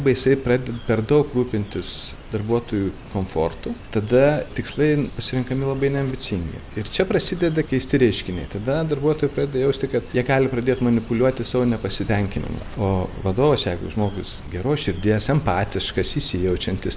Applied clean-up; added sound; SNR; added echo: none; Chirp, tweet; 19 dB; none.